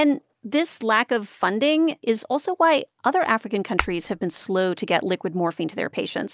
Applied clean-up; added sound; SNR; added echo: none; Tap / Glass; 10 dB; none.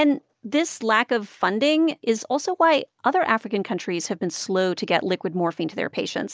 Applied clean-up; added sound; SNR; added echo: none; none; none; none.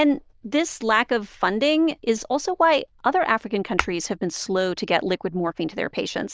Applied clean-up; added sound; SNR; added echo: neural diffusion model UNIVERSE++.